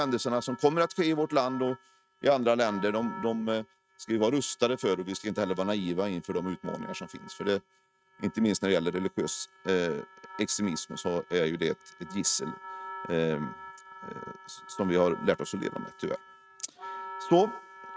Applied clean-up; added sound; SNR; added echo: neural mask model RNNoise.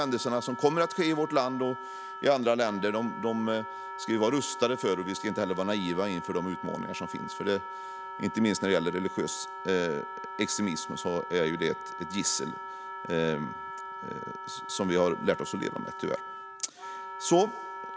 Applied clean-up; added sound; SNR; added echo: none; Wind instrument, woodwind instrument; 9 dB; none.